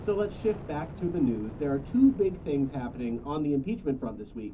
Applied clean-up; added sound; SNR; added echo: none; Fire; 14 dB; reverberation time 0.3 s.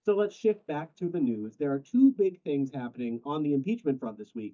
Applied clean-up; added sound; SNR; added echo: neural mask model DeepFilterNet 3.